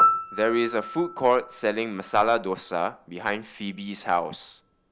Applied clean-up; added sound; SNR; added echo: none; Piano; 5 dB; none.